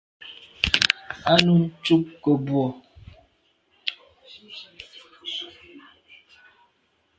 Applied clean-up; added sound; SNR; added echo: none; none; none; none.